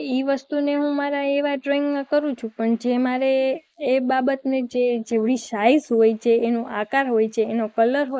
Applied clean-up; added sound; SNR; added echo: neural mask model Resemble Enhance denoiser.